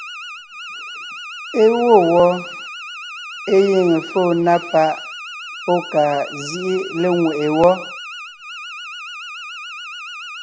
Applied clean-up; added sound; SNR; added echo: none; Alarm; 13 dB; none.